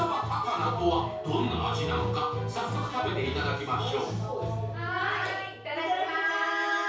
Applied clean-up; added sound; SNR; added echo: none; none; none; reverberation time 0.6 s.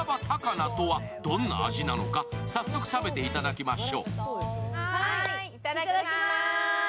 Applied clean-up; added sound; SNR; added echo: none; none; none; none.